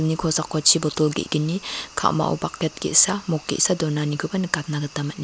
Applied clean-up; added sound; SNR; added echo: none; none; none; none.